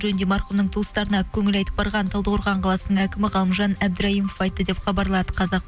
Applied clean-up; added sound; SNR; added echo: none; none; none; none.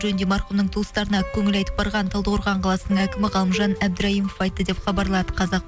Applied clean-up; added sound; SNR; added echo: none; Plucked string instrument; 16 dB; none.